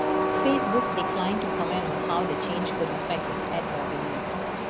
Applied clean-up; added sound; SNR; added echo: none; Train + Wind; -3 dB; none.